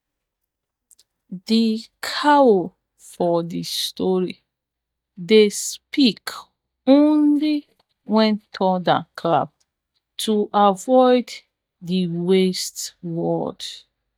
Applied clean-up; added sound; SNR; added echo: neural mask model DeepFilterNet 3.